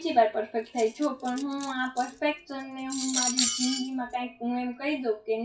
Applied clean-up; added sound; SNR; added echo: classical method WPE with log-MMSE.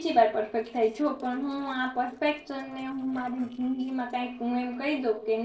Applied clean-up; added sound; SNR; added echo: neural separator model SepFormer DNS4.